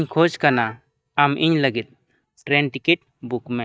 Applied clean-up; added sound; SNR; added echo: neural mask model DeepFilterNet 3.